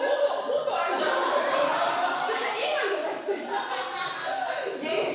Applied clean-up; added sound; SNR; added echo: none; none; none; reverberation time 1.1 s.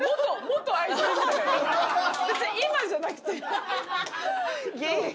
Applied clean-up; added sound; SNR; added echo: none; none; none; none.